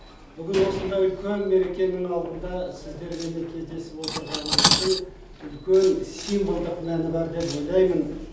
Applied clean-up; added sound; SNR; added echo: none; Cutlery, silverware; 2 dB; none.